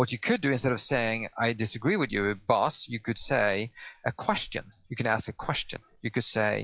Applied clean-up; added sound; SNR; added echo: classical method log-MMSE.